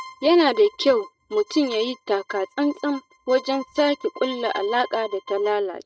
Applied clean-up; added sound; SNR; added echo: neural mask model RNNoise.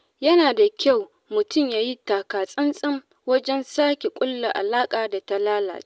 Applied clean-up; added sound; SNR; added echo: none; none; none; none.